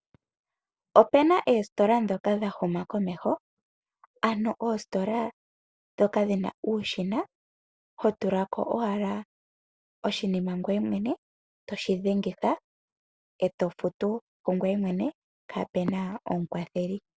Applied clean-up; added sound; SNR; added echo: none; none; none; none.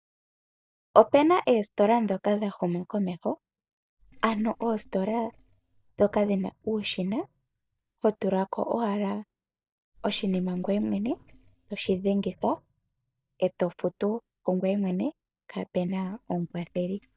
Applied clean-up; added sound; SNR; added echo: neural mask model DeepFilterNet 3.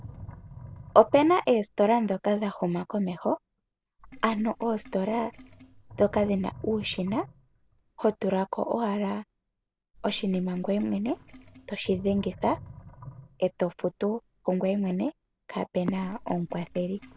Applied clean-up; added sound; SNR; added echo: none; Sink (filling or washing); 20 dB; none.